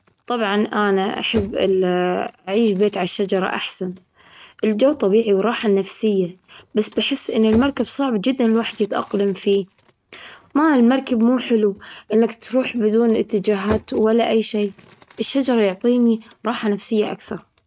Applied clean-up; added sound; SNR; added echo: neural mask model RNNoise.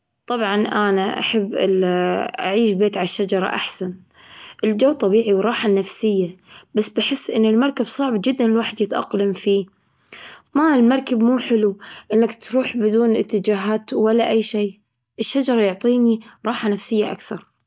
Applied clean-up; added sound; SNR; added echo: none; none; none; none.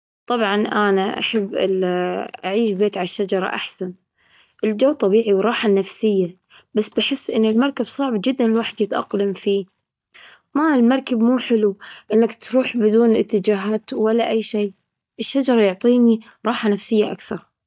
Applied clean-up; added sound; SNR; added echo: neural mask model DeepFilterNet 3.